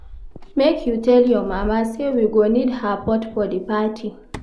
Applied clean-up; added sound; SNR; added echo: none; Keys jangling; 17 dB; none.